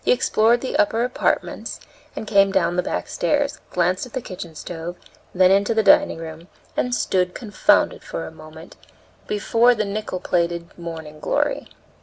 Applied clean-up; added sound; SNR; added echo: none; none; none; none.